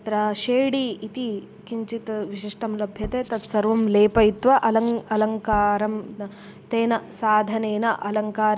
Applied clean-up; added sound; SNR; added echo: none; Tap / Bass drum; 17 dB; none.